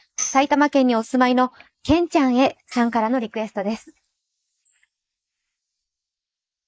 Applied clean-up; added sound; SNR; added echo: neural mask model Resemble Enhance denoiser.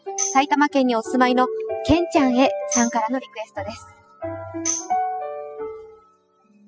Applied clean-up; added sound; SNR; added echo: classical method spectral subtraction.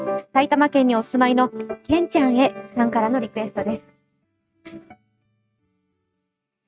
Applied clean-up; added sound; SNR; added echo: neural mask model RNNoise.